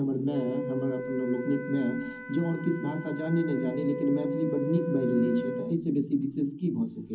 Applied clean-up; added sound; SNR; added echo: none; Wind instrument, woodwind instrument; 8 dB; reverberation time 0.4 s.